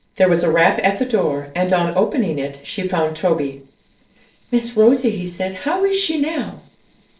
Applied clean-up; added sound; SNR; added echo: neural separator model SepFormer DNS4.